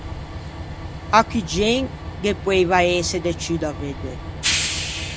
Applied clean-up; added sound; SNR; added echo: none; Train; 6 dB; none.